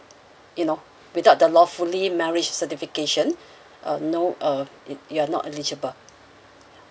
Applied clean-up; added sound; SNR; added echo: none; none; none; none.